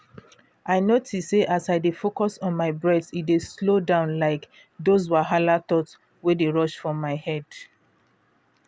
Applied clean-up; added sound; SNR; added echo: none; none; none; none.